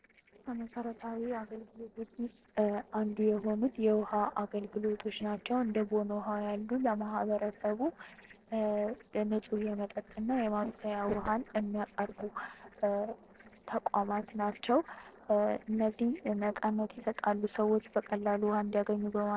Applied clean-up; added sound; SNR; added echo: neural separator model SepFormer DNS4.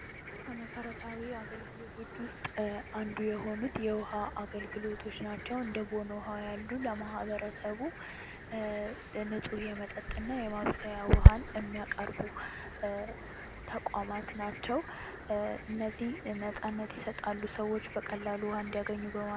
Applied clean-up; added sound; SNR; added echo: none; Cricket; -3 dB; none.